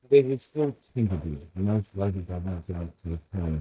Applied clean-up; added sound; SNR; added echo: neural mask model DeepFilterNet 3.